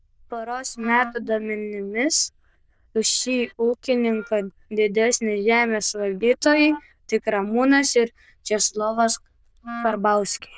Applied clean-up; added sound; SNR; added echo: neural diffusion model UNIVERSE++.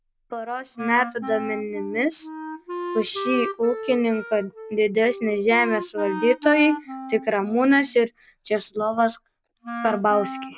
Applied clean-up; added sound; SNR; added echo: none; Wind instrument, woodwind instrument; 11 dB; none.